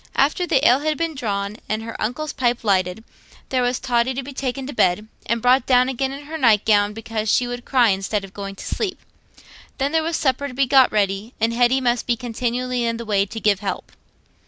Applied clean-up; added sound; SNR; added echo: none; none; none; none.